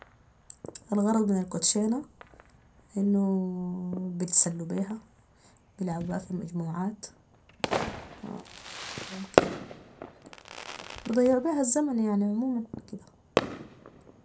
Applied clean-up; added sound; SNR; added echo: none; Fireworks; 7 dB; reverberation time 0.2 s.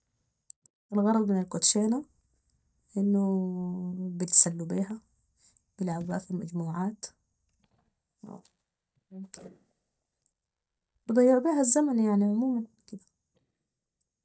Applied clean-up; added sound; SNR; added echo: neural mask model DeepFilterNet 3.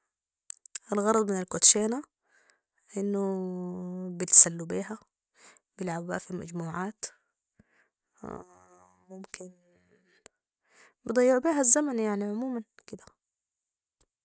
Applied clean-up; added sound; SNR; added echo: none; none; none; none.